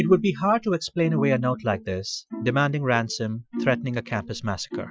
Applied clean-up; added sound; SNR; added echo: classical method Wiener filter.